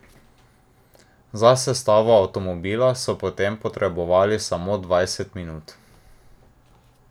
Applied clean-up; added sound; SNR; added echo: none; none; none; none.